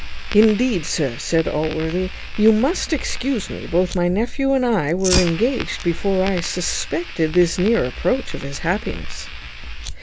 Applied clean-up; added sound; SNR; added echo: none; Fire; 7 dB; none.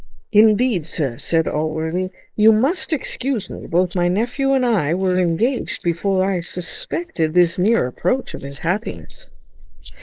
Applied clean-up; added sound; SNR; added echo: neural mask model Resemble Enhance denoiser.